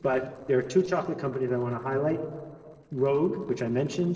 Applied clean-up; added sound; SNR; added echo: neural separator model SepFormer DNS4.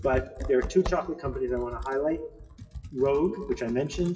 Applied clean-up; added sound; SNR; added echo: classical method WPE with log-MMSE.